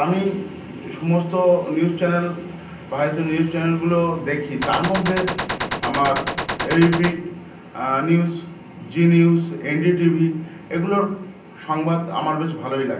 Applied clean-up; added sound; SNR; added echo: none; Gunshot, gunfire; 5 dB; reverberation time 0.6 s.